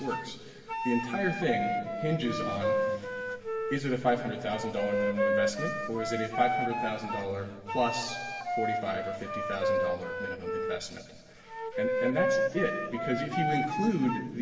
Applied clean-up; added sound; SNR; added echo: none; Wind instrument, woodwind instrument; 0 dB; reverberation time 1.9 s.